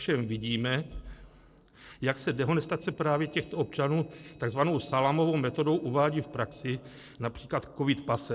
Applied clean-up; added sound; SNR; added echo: neural separator model SepFormer DNS4.